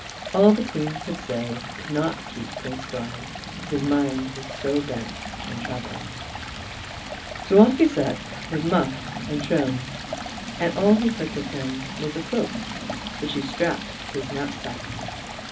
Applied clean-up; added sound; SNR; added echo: none; Stream; 8 dB; reverberation time 0.4 s.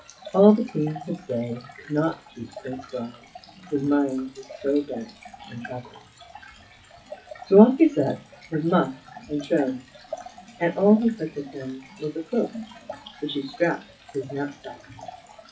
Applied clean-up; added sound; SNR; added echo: classical method WPE with log-MMSE.